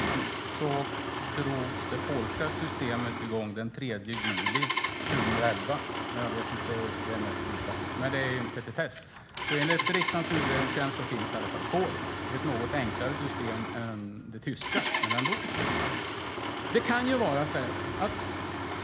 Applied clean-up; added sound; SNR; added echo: none; Engine starting; 0 dB; none.